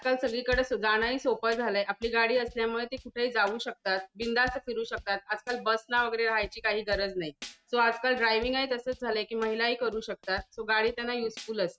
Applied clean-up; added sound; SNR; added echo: neural mask model RNNoise.